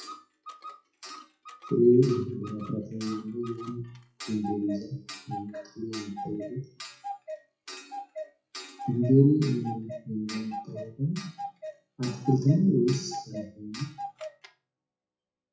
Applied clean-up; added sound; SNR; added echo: classical method WPE with log-MMSE.